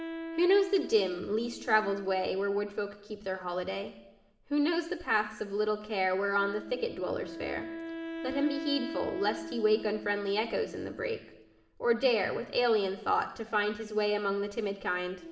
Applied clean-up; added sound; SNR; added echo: none; Wind instrument, woodwind instrument; 13 dB; reverberation time 0.8 s.